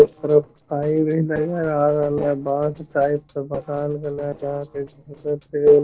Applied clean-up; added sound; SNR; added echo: neural separator model SepFormer DNS4.